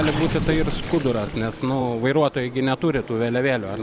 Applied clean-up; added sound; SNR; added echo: none; Gurgling; 8 dB; none.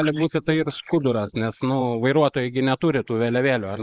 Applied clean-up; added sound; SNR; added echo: neural mask model Resemble Enhance denoiser.